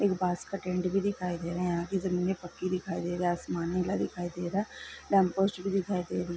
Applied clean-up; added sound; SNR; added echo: none; none; none; none.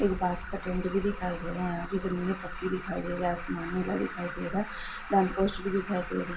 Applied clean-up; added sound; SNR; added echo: none; Alarm; 8 dB; reverberation time 0.7 s.